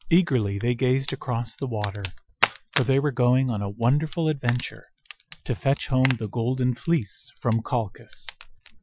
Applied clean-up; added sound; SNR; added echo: classical method Wiener filter.